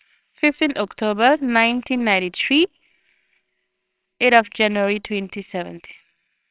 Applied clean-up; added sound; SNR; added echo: neural separator model SepFormer WHAMR!.